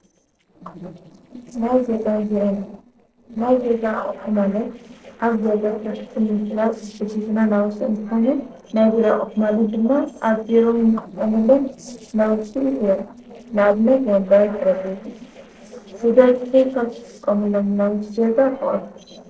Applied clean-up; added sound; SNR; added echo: neural separator model SepFormer DNS4.